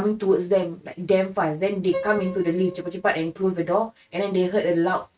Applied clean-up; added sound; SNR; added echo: neural mask model RNNoise.